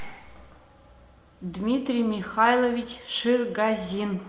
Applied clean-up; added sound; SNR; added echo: none; none; none; none.